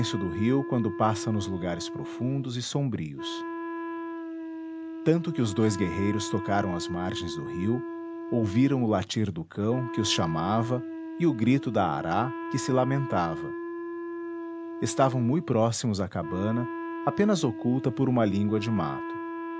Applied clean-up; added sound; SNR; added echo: none; Wind instrument, woodwind instrument; 8 dB; none.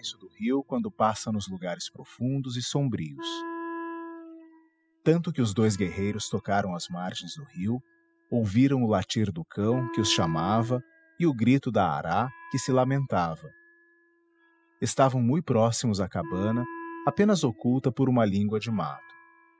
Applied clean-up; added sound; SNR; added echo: classical method spectral subtraction.